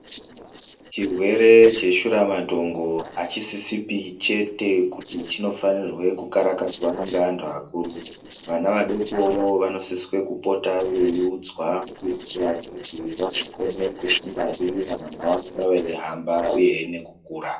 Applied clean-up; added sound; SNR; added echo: neural separator model SepFormer DNS4.